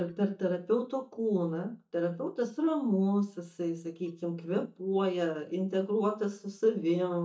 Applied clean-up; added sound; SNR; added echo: neural mask model DeepFilterNet 3.